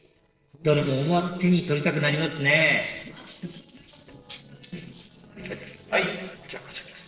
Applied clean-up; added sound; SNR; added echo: neural separator model SepFormer DNS4.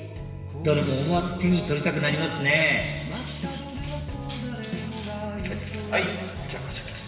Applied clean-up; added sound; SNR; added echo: none; Cutlery, silverware; 19 dB; reverberation time 2.1 s.